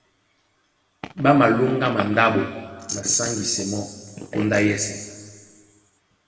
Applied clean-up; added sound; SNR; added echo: none; none; none; reverberation time 1.7 s.